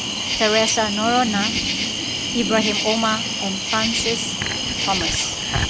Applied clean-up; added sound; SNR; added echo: none; Cricket; -1 dB; none.